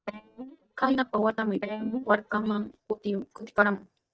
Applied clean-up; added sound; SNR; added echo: neural mask model DeepFilterNet 3.